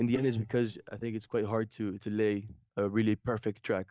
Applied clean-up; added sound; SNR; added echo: neural mask model DeepFilterNet 3.